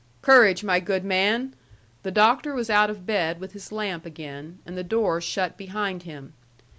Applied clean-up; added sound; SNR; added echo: none; none; none; none.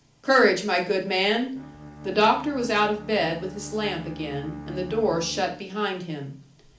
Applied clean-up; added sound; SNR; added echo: none; Bowed string instrument; 16 dB; reverberation time 0.4 s.